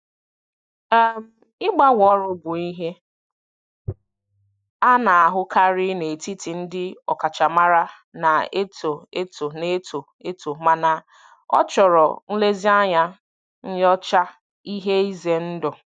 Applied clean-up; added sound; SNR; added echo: neural mask model DeepFilterNet 3.